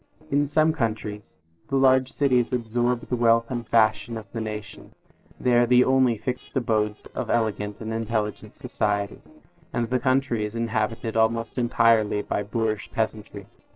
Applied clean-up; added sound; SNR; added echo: neural separator model SepFormer DNS4.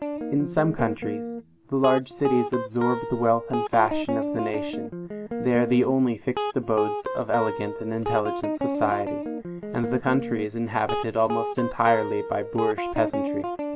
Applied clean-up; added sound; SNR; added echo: none; Guitar; 5 dB; none.